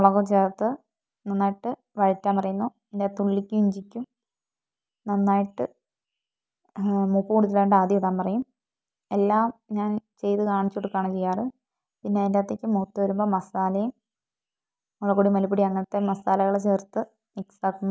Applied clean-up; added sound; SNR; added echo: none; none; none; none.